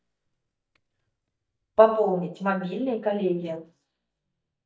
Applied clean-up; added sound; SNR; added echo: neural mask model DeepFilterNet 3.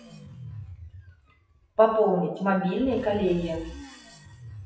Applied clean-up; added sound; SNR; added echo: classical method WPE with log-MMSE.